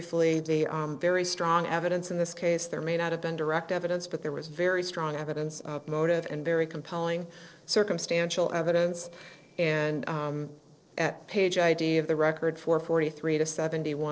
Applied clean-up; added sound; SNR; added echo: neural separator model SepFormer DNS4.